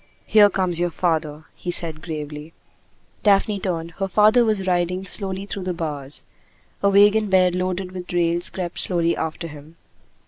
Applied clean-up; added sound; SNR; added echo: none; none; none; none.